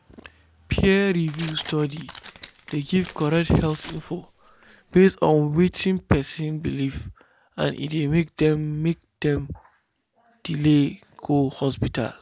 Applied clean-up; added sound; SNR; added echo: none; Tearing; 20 dB; none.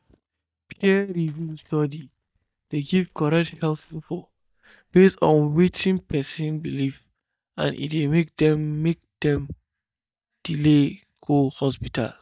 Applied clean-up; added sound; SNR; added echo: neural mask model DeepFilterNet 3.